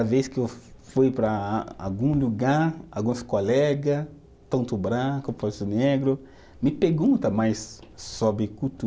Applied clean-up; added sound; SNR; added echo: none; none; none; none.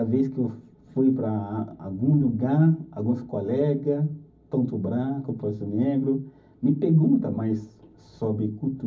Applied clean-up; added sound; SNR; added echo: none; none; none; reverberation time 0.4 s.